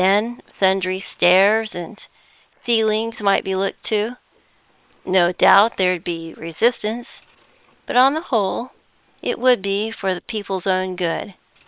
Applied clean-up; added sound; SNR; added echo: neural separator model SepFormer WHAM!.